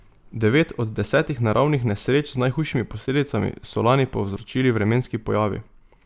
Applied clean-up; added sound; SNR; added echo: none; none; none; none.